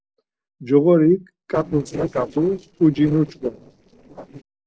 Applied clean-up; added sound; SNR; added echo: neural separator model SepFormer DNS4.